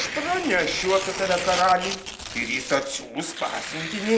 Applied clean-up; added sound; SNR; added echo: none; Tearing; 8 dB; none.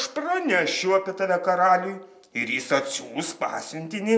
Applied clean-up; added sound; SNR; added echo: none; none; none; none.